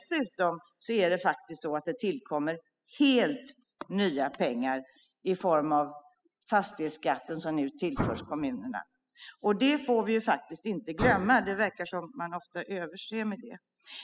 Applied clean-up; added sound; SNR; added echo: classical method spectral subtraction.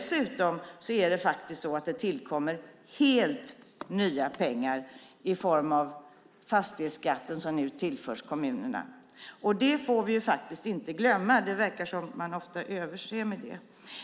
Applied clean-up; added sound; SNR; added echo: none; none; none; none.